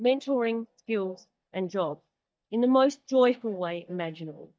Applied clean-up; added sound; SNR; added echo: neural mask model DeepFilterNet 3.